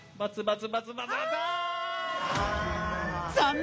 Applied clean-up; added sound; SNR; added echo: none; none; none; none.